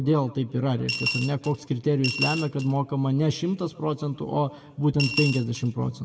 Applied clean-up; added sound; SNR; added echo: none; Coin (dropping) / Glass; 6 dB; reverberation time 1.6 s.